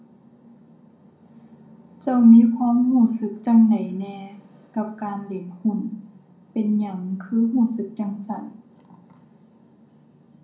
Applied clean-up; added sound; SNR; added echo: none; none; none; reverberation time 0.5 s.